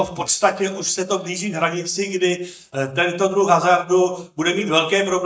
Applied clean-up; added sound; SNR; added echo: neural mask model DeepFilterNet 3.